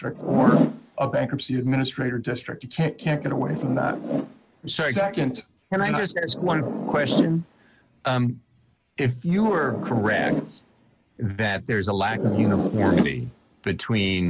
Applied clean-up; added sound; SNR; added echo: none; Zipper (clothing); 3 dB; none.